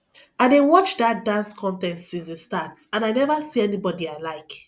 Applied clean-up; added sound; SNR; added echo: none; none; none; none.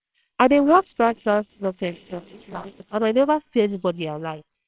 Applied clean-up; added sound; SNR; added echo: neural separator model SepFormer WHAMR!.